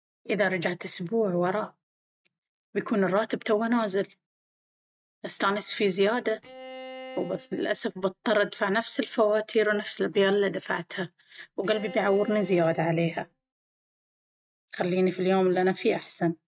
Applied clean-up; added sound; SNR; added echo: neural mask model RNNoise.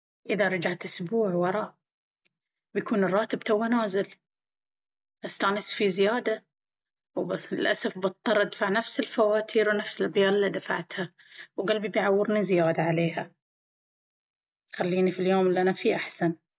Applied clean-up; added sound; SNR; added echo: none; none; none; none.